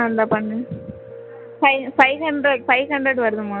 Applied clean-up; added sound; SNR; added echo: none; Piano; 19 dB; none.